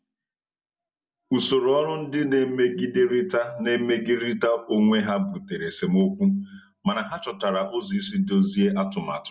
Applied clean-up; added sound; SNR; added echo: none; none; none; none.